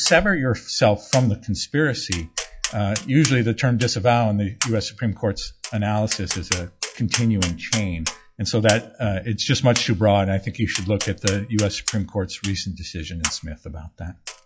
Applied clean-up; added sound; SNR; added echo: classical method log-MMSE.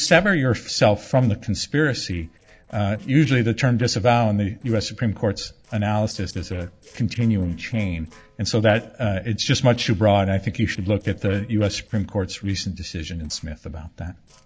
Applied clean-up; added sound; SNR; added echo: neural separator model SepFormer DNS4.